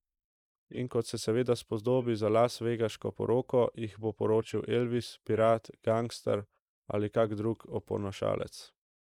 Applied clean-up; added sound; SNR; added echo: neural mask model Resemble Enhance denoiser.